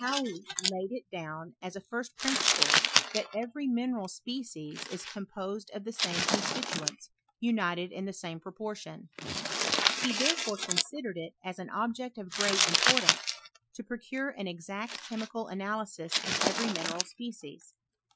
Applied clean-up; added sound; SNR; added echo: classical method Wiener filter.